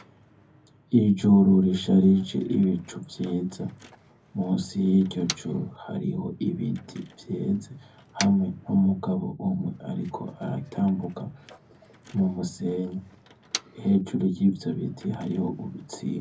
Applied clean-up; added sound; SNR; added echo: none; Motor vehicle (road); 19 dB; reverberation time 0.3 s.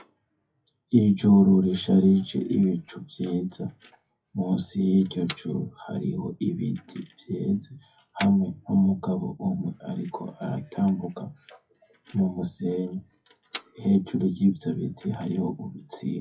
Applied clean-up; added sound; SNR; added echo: classical method WPE with log-MMSE.